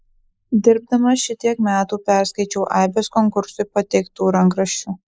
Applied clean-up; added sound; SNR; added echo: neural mask model Resemble Enhance denoiser.